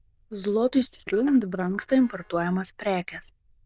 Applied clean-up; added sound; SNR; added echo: neural diffusion model UNIVERSE++.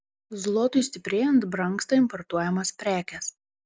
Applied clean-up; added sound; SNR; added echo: none; none; none; none.